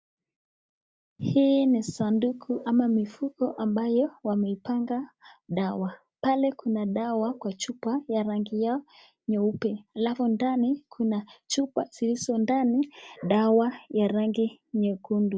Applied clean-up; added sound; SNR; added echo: none; none; none; none.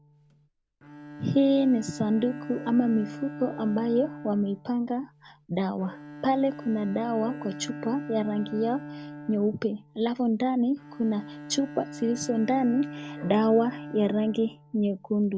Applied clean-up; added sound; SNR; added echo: none; Bowed string instrument; 14 dB; none.